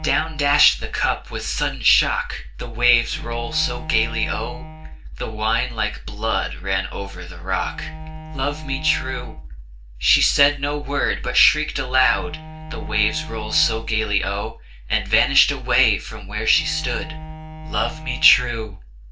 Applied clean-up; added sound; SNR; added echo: none; Bowed string instrument; 18 dB; reverberation time 0.2 s.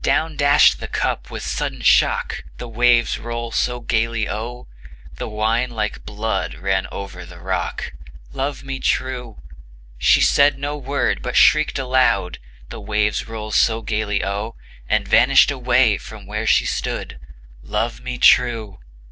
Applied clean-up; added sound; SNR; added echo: none; none; none; none.